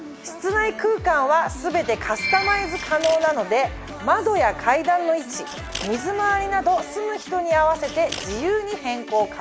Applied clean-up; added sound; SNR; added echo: none; Scissors; 14 dB; none.